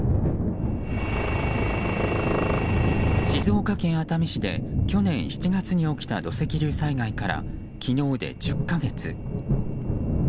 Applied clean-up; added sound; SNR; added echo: none; Thunder; 2 dB; none.